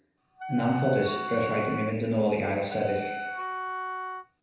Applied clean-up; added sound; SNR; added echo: none; Wind instrument, woodwind instrument; 6 dB; reverberation time 1.0 s.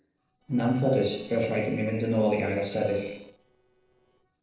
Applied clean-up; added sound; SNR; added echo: neural separator model SepFormer DNS4.